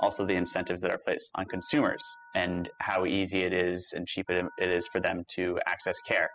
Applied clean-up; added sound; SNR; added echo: classical method spectral subtraction.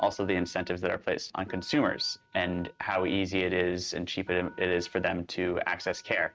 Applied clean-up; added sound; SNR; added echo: neural mask model RNNoise.